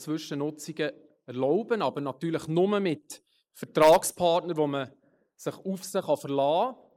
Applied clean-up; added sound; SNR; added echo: neural mask model Resemble Enhance denoiser.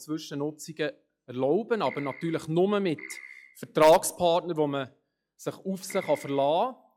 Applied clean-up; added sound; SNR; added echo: classical method log-MMSE.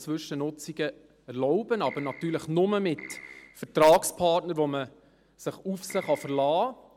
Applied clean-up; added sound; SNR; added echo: none; Keyboard (musical); 17 dB; none.